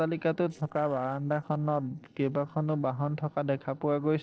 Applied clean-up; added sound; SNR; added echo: neural separator model SepFormer DNS4.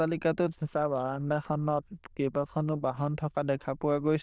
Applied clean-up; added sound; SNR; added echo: neural diffusion model UNIVERSE++.